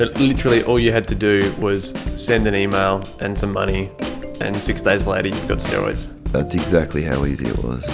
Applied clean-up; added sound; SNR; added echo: none; Snare drum / Drum kit; 8 dB; none.